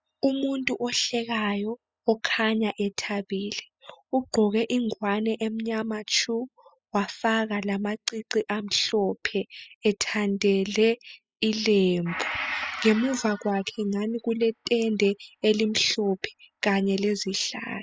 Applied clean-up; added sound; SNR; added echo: classical method spectral subtraction.